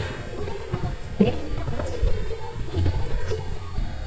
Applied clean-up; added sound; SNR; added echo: neural mask model DeepFilterNet 3.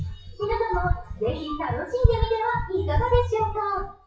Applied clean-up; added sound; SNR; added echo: classical method WPE with log-MMSE.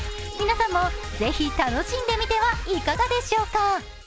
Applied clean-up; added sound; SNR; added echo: none; none; none; none.